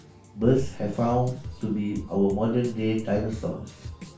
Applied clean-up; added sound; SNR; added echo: none; Drum kit; 15 dB; reverberation time 0.3 s.